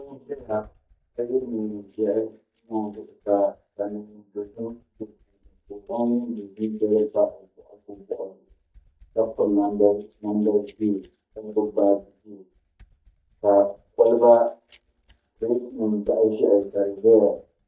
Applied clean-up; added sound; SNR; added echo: neural mask model DeepFilterNet 3.